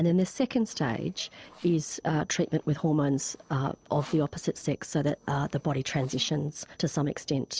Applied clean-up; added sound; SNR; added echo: neural separator model SepFormer DNS4.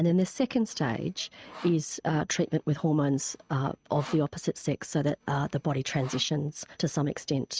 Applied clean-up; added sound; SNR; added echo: neural mask model RNNoise.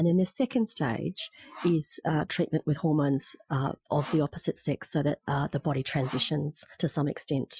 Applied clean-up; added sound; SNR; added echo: classical method Wiener filter.